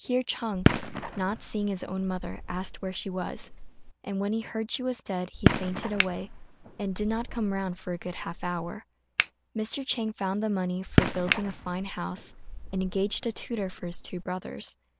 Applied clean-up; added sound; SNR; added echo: none; Finger snapping + Fireworks; 0 dB; none.